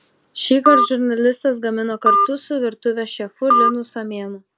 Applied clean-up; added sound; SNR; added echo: none; Telephone; 0 dB; none.